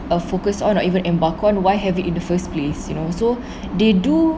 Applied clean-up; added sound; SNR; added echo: none; none; none; none.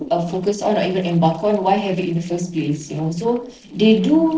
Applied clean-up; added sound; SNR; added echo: neural separator model SepFormer DNS4.